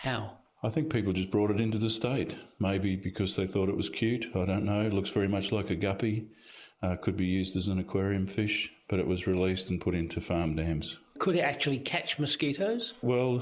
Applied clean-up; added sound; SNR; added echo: none; none; none; none.